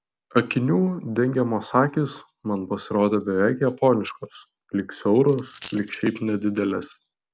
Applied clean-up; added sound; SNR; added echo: none; Coin (dropping); 15 dB; none.